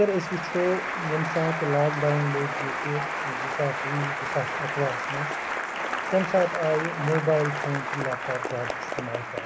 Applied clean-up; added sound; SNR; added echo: none; Applause; 2 dB; none.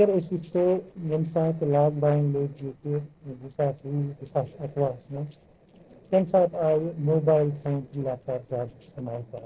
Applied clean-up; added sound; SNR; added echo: neural separator model SepFormer DNS4.